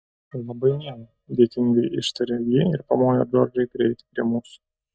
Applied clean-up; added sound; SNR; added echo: neural mask model DeepFilterNet 3.